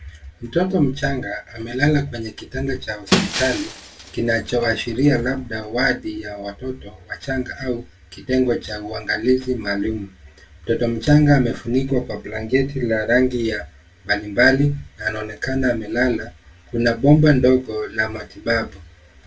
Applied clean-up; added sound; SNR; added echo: none; Shatter; 7 dB; reverberation time 0.1 s.